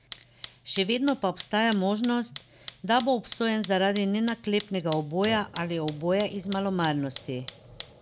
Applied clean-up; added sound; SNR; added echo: none; Fire; 18 dB; none.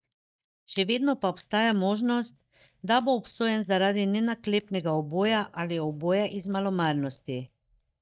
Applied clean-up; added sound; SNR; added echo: neural mask model DeepFilterNet 3.